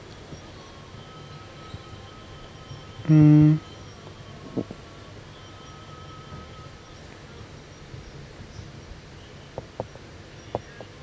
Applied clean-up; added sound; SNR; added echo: none; none; none; none.